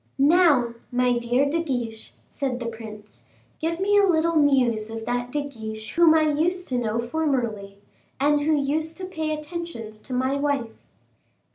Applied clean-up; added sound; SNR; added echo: none; none; none; none.